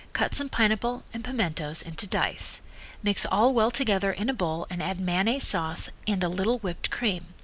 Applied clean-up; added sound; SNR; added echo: none; none; none; none.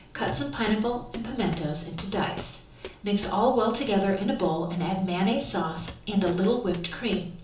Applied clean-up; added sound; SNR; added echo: none; Walk, footsteps; 17 dB; reverberation time 0.6 s.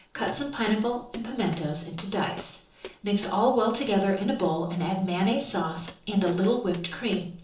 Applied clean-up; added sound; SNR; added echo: neural separator model SepFormer DNS4.